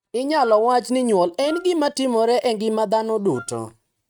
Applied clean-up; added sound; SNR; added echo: neural mask model RNNoise.